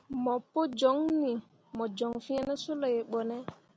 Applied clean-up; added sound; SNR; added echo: none; none; none; none.